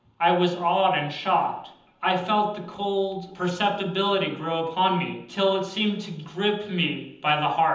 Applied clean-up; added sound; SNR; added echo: none; none; none; reverberation time 0.8 s.